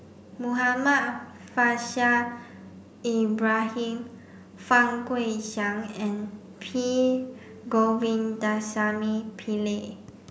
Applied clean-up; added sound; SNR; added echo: none; none; none; none.